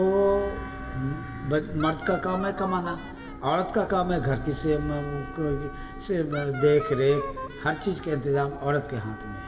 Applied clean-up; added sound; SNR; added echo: none; Wind instrument, woodwind instrument; 14 dB; reverberation time 1.7 s.